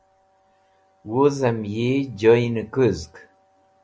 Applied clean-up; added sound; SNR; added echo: none; none; none; none.